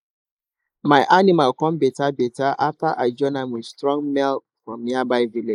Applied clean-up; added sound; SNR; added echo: neural mask model Resemble Enhance denoiser.